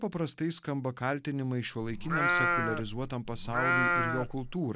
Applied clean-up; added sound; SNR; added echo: none; Livestock, farm animals, working animals; -3 dB; none.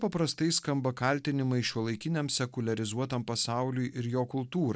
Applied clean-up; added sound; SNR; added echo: none; none; none; none.